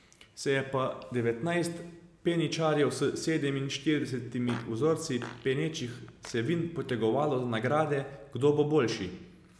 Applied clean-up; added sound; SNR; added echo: none; Fart; 19 dB; none.